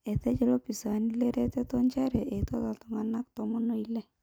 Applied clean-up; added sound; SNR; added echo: none; none; none; none.